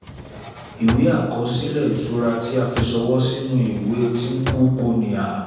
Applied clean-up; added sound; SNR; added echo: none; Drawer open or close; 12 dB; reverberation time 1.1 s.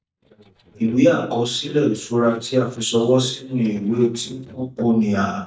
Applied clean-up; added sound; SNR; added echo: neural mask model DeepFilterNet 3.